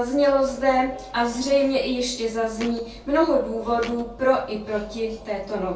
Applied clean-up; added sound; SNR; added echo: none; Thump, thud; 16 dB; reverberation time 0.3 s.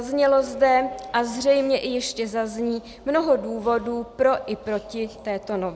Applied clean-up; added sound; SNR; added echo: none; none; none; none.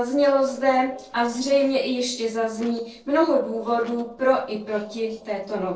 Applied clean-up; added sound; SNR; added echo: neural separator model SepFormer DNS4.